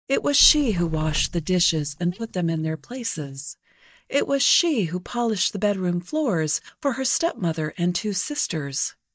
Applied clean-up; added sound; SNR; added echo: neural mask model DeepFilterNet 3.